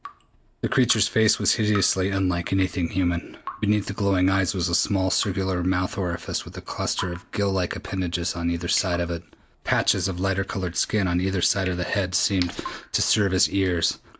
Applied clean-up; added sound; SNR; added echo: none; Drip; 20 dB; none.